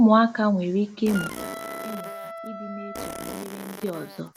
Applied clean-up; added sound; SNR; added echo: none; Fart + Wind instrument, woodwind instrument; 11 dB; none.